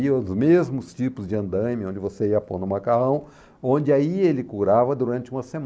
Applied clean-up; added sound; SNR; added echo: none; none; none; none.